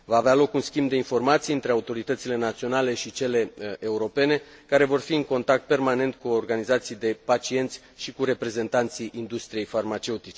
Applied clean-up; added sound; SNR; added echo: none; none; none; none.